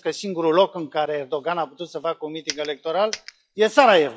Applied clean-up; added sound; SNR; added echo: classical method log-MMSE.